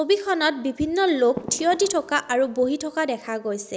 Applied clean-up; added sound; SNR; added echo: none; Fireworks; 18 dB; none.